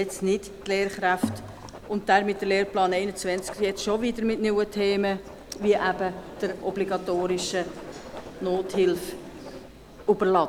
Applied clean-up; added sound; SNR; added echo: none; Writing; 18 dB; none.